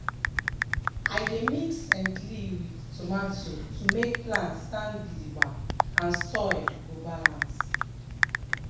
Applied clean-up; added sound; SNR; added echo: none; Typing; -3 dB; reverberation time 0.7 s.